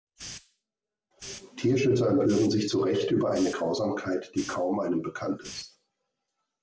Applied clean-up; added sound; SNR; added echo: none; Hiss; 20 dB; none.